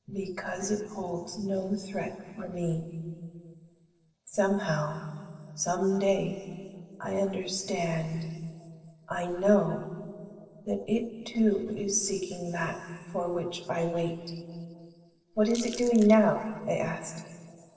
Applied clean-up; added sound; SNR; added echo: neural separator model SepFormer DNS4.